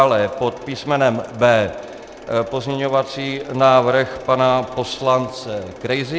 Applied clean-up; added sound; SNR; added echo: none; Mechanisms; 20 dB; none.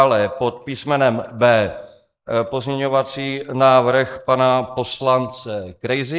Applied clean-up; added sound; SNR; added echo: neural mask model Resemble Enhance denoiser.